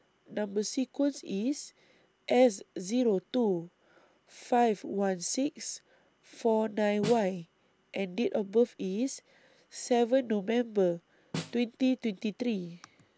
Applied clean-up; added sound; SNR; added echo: none; Snare drum; 12 dB; none.